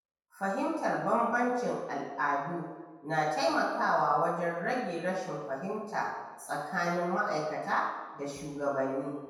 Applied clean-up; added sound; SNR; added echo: none; none; none; reverberation time 1.1 s.